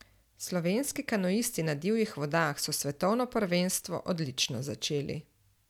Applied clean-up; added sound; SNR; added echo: none; none; none; none.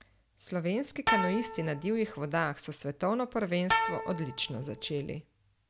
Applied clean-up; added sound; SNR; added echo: none; Bowed string instrument; -1 dB; none.